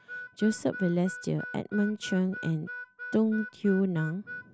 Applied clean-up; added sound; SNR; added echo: none; Harmonica; 13 dB; none.